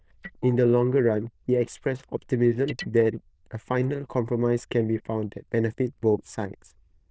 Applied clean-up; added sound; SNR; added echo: neural diffusion model UNIVERSE++.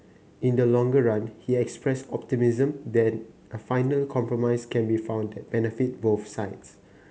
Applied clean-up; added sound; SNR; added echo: none; none; none; none.